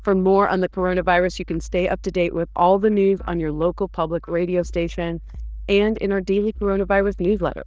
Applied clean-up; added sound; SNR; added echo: neural diffusion model UNIVERSE++.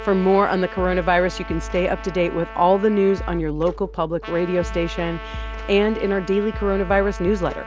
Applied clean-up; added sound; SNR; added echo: none; Trumpet; 16 dB; none.